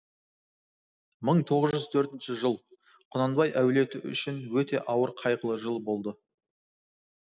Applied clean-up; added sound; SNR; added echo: none; none; none; none.